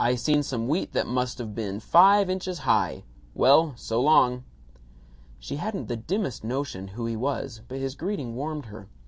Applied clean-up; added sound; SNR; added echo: none; none; none; none.